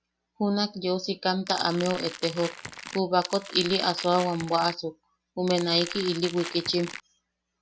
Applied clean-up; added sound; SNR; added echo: none; Crackle; 12 dB; none.